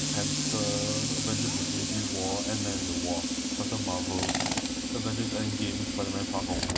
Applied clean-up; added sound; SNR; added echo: none; Tools; -4 dB; none.